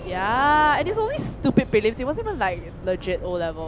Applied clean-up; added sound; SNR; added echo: none; Sliding door; 12 dB; none.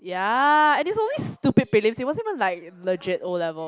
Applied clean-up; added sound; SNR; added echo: none; none; none; none.